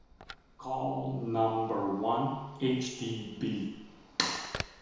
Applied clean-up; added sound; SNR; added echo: none; Telephone; 16 dB; reverberation time 1.0 s.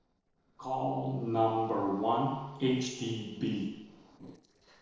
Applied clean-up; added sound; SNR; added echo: neural separator model SepFormer DNS4.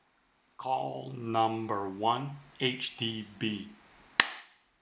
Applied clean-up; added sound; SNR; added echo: none; none; none; none.